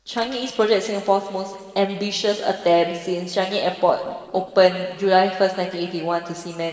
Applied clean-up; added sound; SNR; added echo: neural separator model SepFormer DNS4.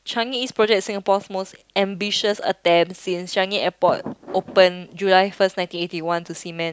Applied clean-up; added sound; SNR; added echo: none; none; none; none.